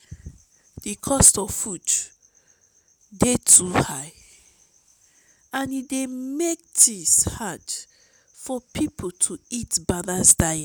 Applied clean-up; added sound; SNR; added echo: none; none; none; none.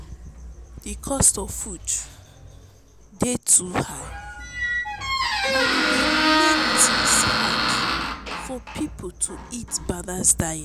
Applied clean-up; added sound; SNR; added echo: none; Squeak; -1 dB; none.